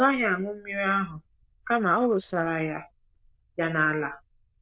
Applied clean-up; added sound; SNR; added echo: neural diffusion model UNIVERSE++.